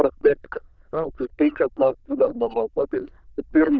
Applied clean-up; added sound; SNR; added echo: neural diffusion model UNIVERSE++.